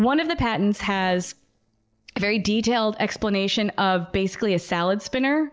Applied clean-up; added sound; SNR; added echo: neural separator model SepFormer DNS4.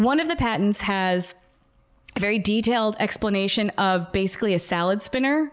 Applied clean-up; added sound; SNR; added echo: none; none; none; none.